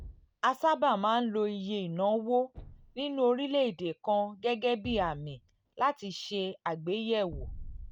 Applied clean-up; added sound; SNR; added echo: none; Thump, thud; 18 dB; none.